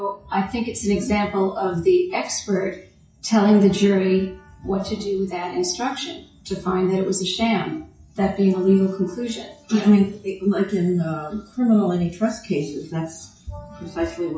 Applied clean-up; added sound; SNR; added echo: classical method WPE with log-MMSE.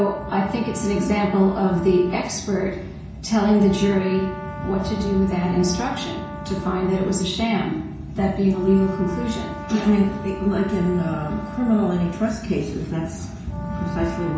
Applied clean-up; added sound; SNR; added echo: none; Brass instrument; 16 dB; reverberation time 0.6 s.